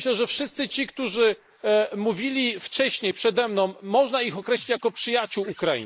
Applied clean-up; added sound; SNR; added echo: neural mask model Resemble Enhance denoiser.